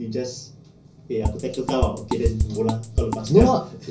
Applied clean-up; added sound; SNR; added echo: none; Drum kit; 2 dB; reverberation time 0.5 s.